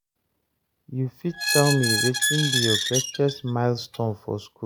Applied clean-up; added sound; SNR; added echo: none; Squeak; 1 dB; none.